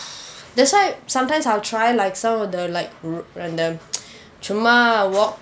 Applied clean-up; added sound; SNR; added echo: none; none; none; none.